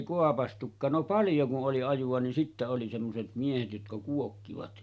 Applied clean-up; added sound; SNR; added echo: none; none; none; none.